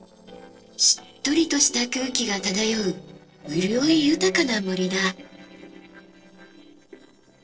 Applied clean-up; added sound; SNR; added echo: neural separator model SepFormer DNS4.